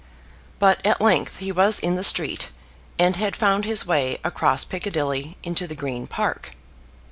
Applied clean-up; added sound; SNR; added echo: none; none; none; none.